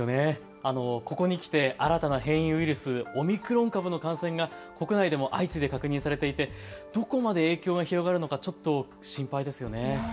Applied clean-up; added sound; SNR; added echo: none; none; none; none.